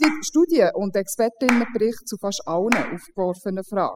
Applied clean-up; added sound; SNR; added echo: classical method spectral subtraction.